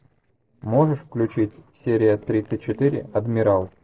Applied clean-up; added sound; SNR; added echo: neural separator model SepFormer DNS4.